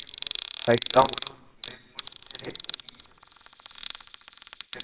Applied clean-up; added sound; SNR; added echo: neural separator model SepFormer WHAMR!.